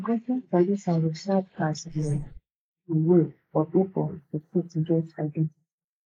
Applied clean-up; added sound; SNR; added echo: neural mask model Resemble Enhance denoiser.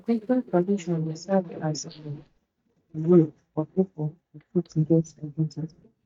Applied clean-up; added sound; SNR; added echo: neural mask model DeepFilterNet 3.